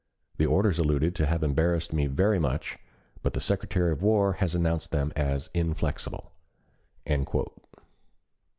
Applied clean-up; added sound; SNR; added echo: none; none; none; none.